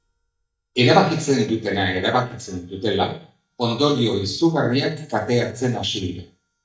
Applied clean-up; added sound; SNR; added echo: neural mask model DeepFilterNet 3.